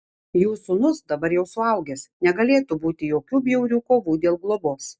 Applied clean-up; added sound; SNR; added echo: none; none; none; none.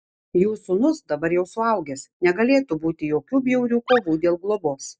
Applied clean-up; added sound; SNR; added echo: neural mask model Resemble Enhance denoiser.